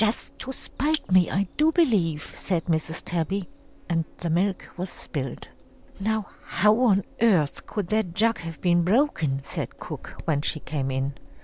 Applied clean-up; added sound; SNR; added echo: none; Cricket; 18 dB; none.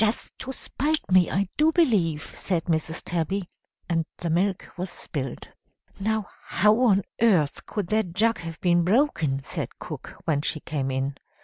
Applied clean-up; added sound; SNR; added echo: none; none; none; none.